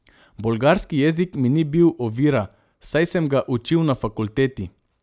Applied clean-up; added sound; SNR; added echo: none; none; none; none.